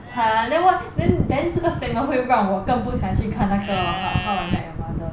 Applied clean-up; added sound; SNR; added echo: none; Livestock, farm animals, working animals; 16 dB; none.